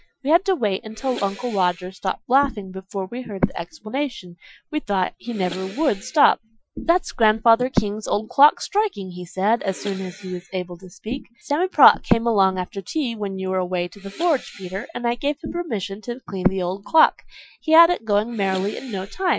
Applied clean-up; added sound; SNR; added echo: classical method Wiener filter.